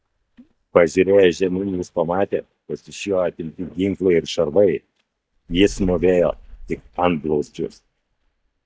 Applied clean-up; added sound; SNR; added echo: neural mask model DeepFilterNet 3.